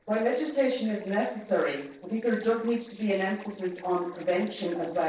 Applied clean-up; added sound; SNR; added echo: neural separator model SepFormer DNS4.